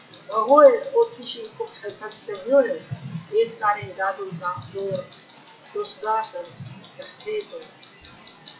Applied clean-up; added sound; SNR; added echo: classical method WPE with log-MMSE.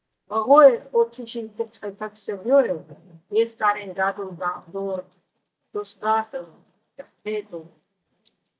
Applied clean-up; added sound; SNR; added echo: neural mask model DeepFilterNet 3.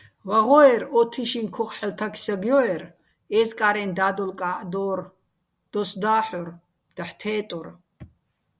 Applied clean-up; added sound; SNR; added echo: none; none; none; none.